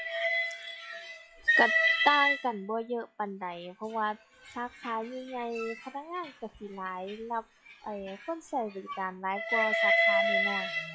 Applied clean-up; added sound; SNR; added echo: classical method log-MMSE.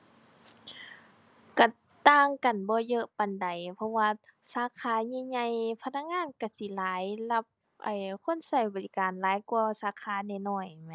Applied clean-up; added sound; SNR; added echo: none; none; none; none.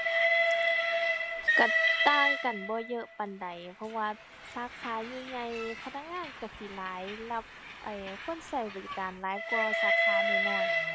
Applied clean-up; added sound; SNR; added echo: none; Train; -5 dB; none.